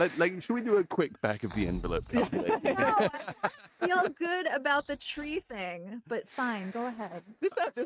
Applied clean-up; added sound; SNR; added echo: neural mask model RNNoise.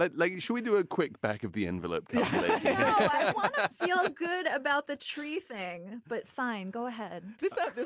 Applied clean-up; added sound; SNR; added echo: none; none; none; none.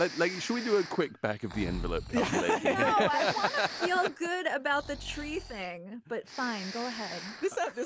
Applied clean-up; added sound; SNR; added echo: none; Breathing; 12 dB; none.